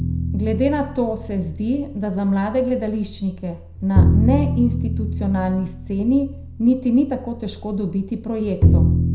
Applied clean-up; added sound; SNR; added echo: none; Bowed string instrument; 0 dB; reverberation time 0.5 s.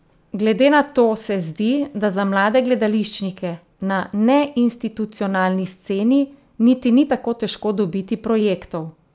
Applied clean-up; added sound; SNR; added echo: none; none; none; none.